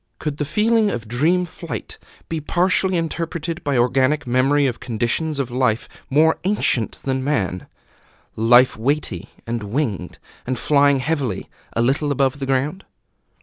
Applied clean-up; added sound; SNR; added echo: none; none; none; none.